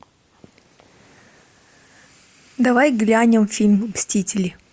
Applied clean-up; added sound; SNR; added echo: none; none; none; none.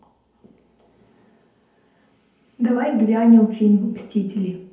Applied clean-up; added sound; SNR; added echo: none; none; none; reverberation time 2.1 s.